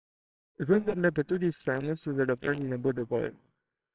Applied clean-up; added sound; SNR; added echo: neural separator model SepFormer WHAMR!.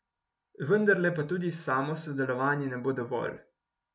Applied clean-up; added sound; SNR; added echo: none; none; none; none.